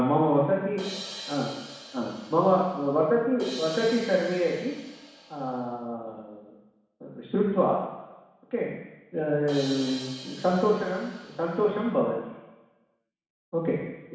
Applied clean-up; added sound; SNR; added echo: none; Crash cymbal; 15 dB; reverberation time 1.1 s.